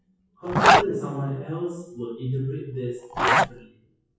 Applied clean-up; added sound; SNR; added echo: classical method WPE with log-MMSE.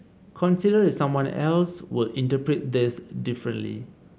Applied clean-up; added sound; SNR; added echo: none; none; none; none.